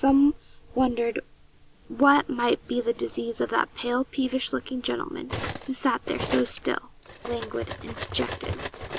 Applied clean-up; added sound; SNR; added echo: none; Cutlery, silverware; 12 dB; none.